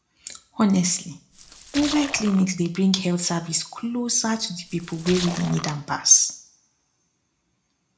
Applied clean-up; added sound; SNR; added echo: none; Splash, splatter; 11 dB; reverberation time 0.3 s.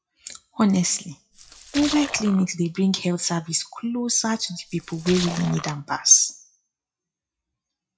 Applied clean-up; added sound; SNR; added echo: classical method WPE with log-MMSE.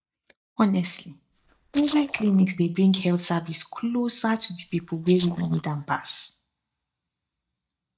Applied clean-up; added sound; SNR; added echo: neural mask model DeepFilterNet 3.